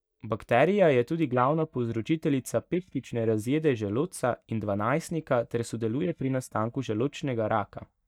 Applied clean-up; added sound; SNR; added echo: neural mask model DeepFilterNet 3.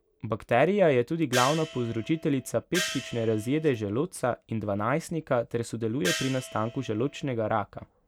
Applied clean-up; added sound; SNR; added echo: none; Gong; 9 dB; none.